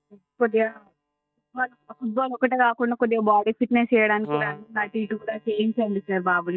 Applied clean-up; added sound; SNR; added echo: neural mask model DeepFilterNet 3.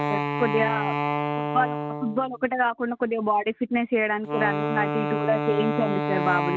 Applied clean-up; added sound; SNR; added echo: none; Wind instrument, woodwind instrument; 2 dB; none.